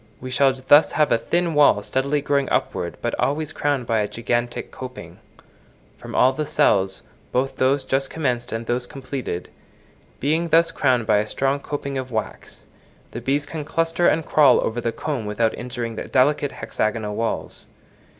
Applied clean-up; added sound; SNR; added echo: none; none; none; none.